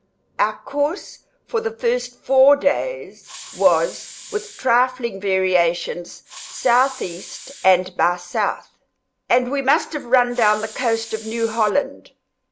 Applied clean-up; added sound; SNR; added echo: none; Hiss; 16 dB; none.